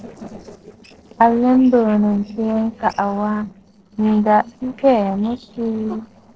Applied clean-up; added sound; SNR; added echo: neural separator model SepFormer DNS4.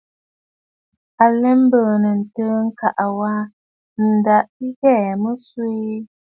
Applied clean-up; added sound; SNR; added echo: none; none; none; none.